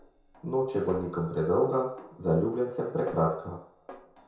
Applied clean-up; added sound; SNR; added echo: none; Snare drum; 20 dB; reverberation time 0.6 s.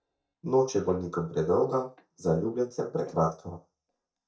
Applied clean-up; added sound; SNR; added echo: neural mask model DeepFilterNet 3.